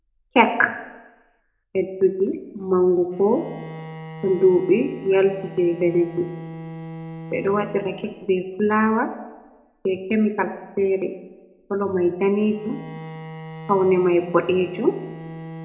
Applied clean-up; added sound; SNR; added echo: none; Bowed string instrument; 16 dB; reverberation time 0.5 s.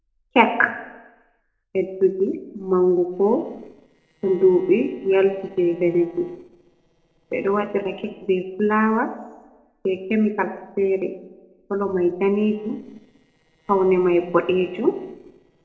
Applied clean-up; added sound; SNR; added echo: neural separator model SepFormer DNS4.